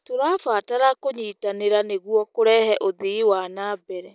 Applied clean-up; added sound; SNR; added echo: none; none; none; none.